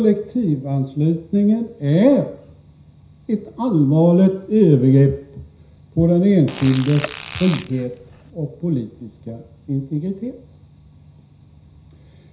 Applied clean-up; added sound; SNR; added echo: none; Fart; 15 dB; reverberation time 0.5 s.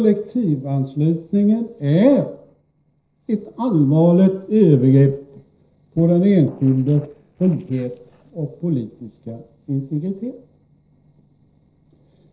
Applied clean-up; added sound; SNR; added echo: neural separator model SepFormer DNS4.